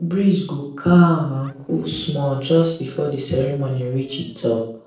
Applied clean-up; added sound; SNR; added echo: neural separator model SepFormer DNS4.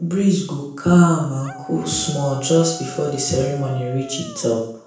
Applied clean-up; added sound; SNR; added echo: none; Dog; 17 dB; reverberation time 0.7 s.